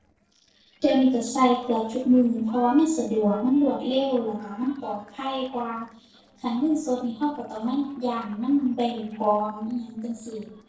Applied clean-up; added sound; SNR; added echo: neural separator model SepFormer DNS4.